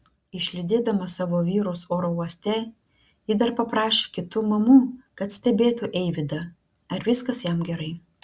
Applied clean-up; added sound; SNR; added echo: none; none; none; none.